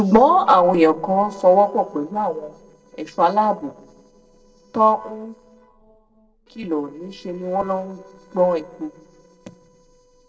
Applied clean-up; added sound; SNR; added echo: neural separator model SepFormer DNS4.